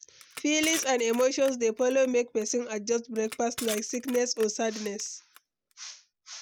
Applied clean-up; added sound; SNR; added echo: none; Crushing; 16 dB; none.